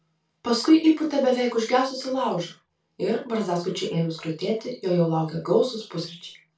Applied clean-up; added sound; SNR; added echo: none; none; none; reverberation time 0.2 s.